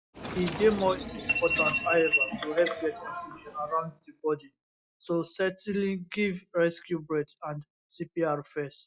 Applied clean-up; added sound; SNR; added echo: classical method log-MMSE.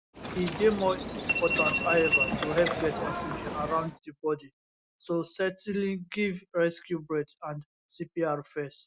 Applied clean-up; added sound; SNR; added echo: none; Subway, metro, underground; 0 dB; none.